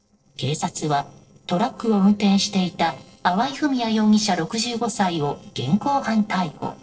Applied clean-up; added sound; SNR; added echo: neural separator model SepFormer DNS4.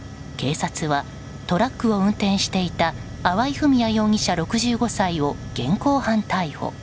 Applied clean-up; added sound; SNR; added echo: none; none; none; none.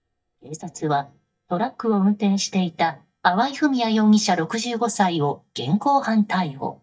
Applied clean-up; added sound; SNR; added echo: neural mask model DeepFilterNet 3.